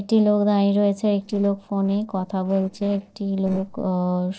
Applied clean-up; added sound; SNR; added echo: neural separator model SepFormer DNS4.